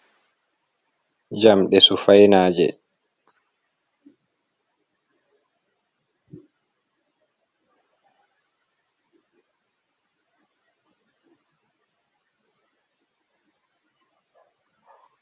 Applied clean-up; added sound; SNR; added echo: none; none; none; none.